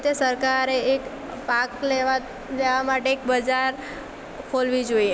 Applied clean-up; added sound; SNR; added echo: none; none; none; none.